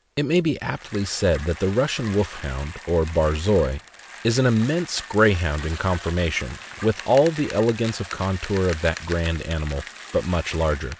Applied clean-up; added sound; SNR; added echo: none; Bicycle; 16 dB; none.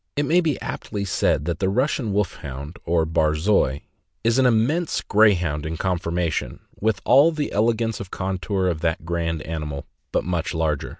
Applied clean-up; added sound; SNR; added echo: none; none; none; none.